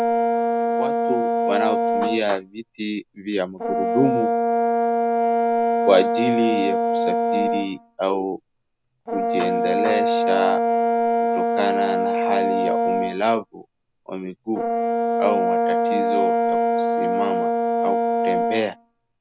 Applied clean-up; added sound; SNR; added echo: none; Brass instrument; -5 dB; none.